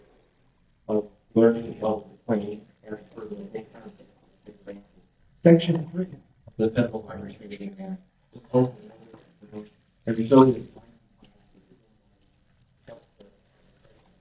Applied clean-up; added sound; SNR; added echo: neural mask model DeepFilterNet 3.